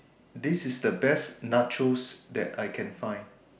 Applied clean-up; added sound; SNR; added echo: none; none; none; none.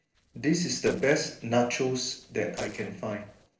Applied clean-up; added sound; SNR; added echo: neural separator model SepFormer DNS4.